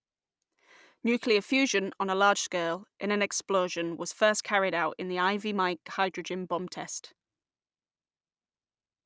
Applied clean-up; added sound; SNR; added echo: none; none; none; none.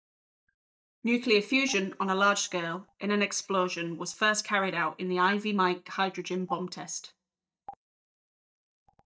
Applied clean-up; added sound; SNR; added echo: neural mask model DeepFilterNet 3.